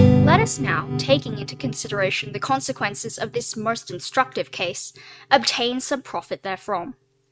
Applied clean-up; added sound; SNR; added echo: neural mask model RNNoise.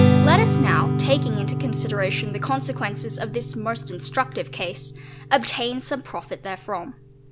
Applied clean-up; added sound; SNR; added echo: none; Strum; -2 dB; none.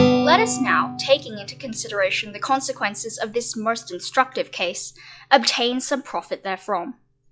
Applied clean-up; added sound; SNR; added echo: classical method log-MMSE.